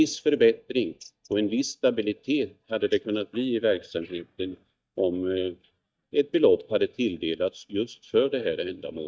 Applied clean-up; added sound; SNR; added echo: neural mask model DeepFilterNet 3.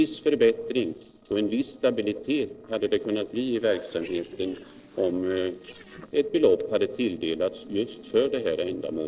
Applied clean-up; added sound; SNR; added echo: neural separator model SepFormer DNS4.